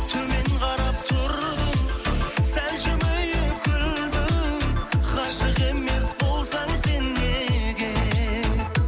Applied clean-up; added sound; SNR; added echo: none; none; none; none.